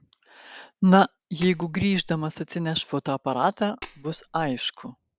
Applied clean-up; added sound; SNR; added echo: neural separator model SepFormer DNS4.